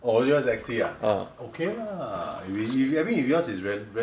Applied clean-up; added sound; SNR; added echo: none; none; none; none.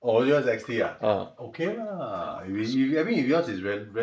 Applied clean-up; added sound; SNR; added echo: neural mask model Resemble Enhance denoiser.